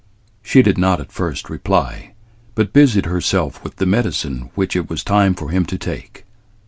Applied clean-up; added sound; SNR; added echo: none; none; none; none.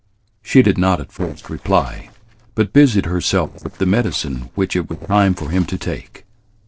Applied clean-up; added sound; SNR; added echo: neural separator model SepFormer DNS4.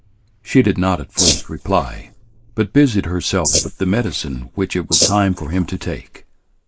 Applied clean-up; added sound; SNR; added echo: neural mask model Resemble Enhance denoiser.